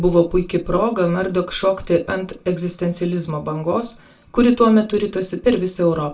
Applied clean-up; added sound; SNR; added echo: none; none; none; reverberation time 0.2 s.